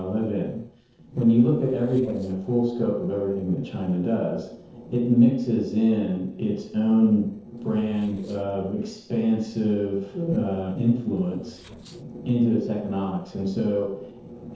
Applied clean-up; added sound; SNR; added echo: neural separator model SepFormer DNS4.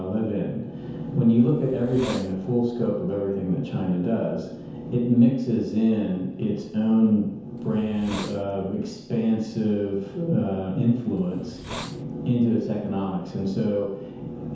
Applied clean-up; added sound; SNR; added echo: none; Hiss; 15 dB; reverberation time 0.9 s.